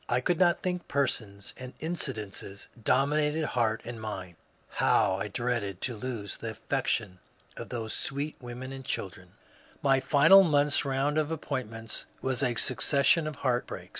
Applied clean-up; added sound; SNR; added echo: none; none; none; none.